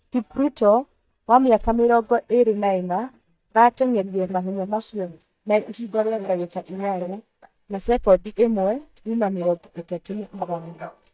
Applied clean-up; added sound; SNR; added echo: neural mask model DeepFilterNet 3.